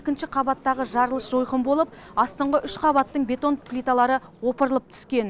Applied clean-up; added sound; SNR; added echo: none; none; none; none.